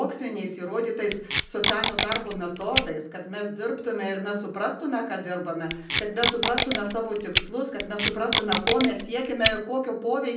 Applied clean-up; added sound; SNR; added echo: none; Packing tape, duct tape; -3 dB; reverberation time 0.6 s.